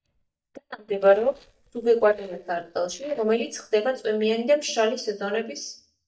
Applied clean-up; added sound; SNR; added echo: neural mask model DeepFilterNet 3.